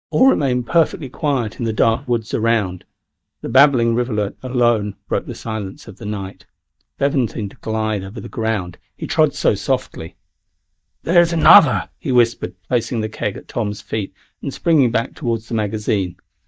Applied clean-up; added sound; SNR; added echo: neural mask model DeepFilterNet 3.